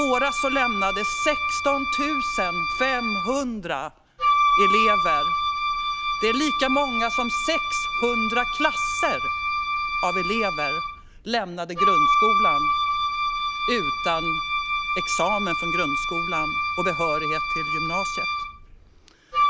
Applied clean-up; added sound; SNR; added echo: none; Wind instrument, woodwind instrument; -4 dB; none.